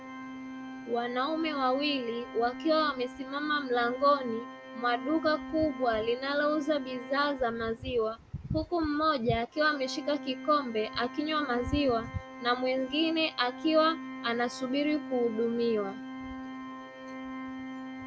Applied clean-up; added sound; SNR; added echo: none; Organ; 12 dB; none.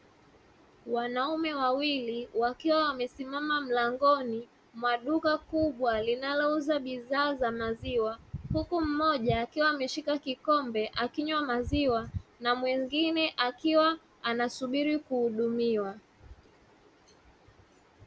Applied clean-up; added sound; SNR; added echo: none; none; none; none.